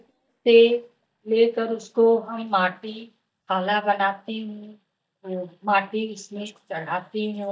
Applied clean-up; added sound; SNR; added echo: neural mask model DeepFilterNet 3.